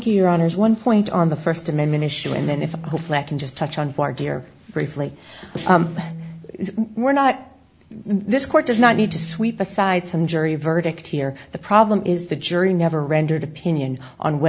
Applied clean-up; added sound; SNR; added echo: none; Guitar; 15 dB; none.